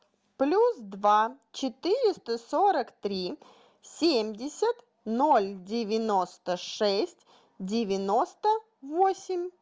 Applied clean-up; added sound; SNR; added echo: none; none; none; none.